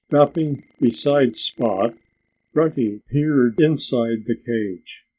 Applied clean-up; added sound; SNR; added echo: neural mask model DeepFilterNet 3.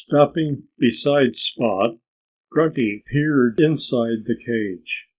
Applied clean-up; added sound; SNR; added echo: neural mask model Resemble Enhance denoiser.